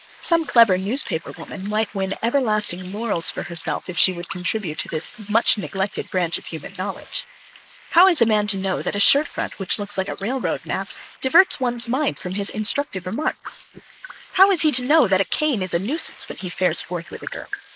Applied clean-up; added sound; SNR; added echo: neural mask model Resemble Enhance denoiser.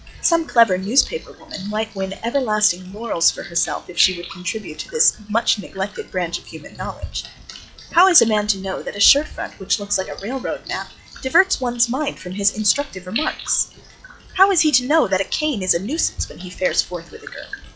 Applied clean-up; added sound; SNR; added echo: classical method log-MMSE.